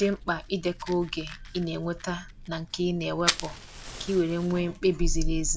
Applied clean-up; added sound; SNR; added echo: none; Fire; 4 dB; none.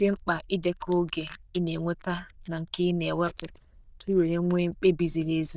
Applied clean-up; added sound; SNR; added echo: neural diffusion model UNIVERSE++.